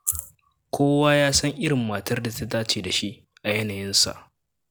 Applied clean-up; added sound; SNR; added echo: none; none; none; none.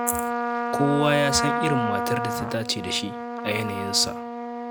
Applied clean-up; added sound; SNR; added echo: none; Trumpet; 1 dB; none.